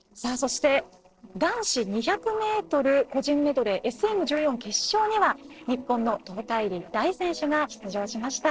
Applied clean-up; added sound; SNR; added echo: neural separator model SepFormer DNS4.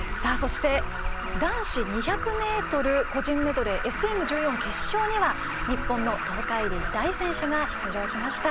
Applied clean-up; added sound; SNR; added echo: none; Alarm; 2 dB; none.